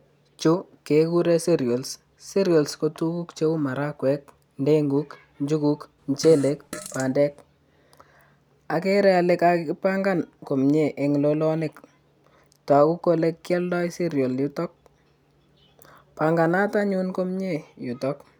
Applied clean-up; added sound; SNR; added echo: none; Fart; 15 dB; none.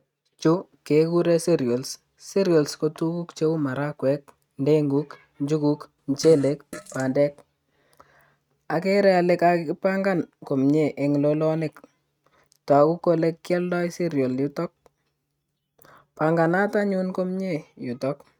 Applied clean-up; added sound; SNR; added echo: neural mask model RNNoise.